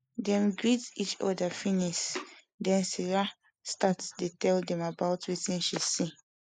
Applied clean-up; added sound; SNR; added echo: neural mask model Resemble Enhance denoiser.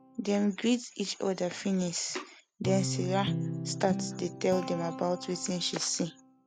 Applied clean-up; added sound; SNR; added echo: none; Guitar; 7 dB; none.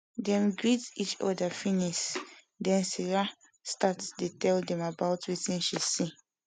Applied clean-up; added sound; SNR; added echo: none; none; none; none.